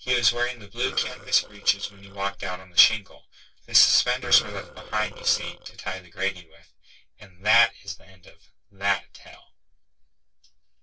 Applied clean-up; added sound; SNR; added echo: neural separator model SepFormer DNS4.